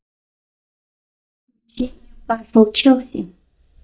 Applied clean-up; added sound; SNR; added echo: neural mask model DeepFilterNet 3.